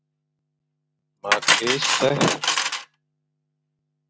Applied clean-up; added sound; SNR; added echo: none; Cutlery, silverware; -3 dB; none.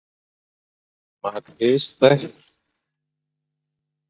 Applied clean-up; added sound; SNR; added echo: neural mask model DeepFilterNet 3.